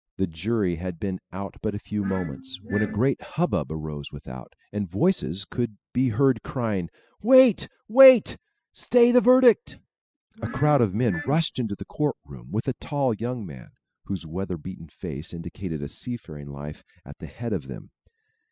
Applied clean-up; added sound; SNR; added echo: classical method spectral subtraction.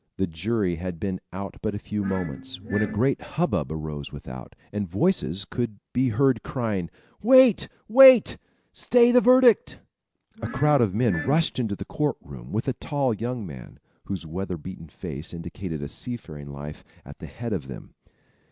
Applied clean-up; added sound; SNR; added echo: none; Glass; 11 dB; none.